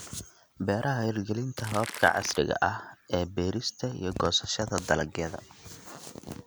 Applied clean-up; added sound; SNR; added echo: none; Crackle; 10 dB; none.